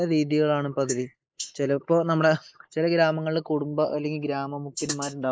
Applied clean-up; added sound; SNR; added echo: neural mask model Resemble Enhance denoiser.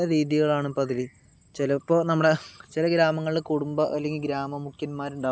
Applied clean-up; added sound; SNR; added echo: none; none; none; none.